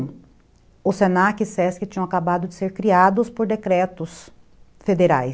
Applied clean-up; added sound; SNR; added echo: none; none; none; none.